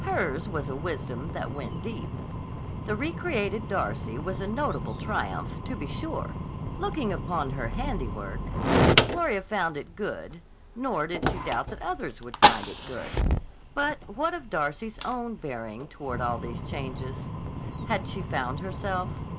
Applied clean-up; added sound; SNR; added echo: none; Fire; -2 dB; none.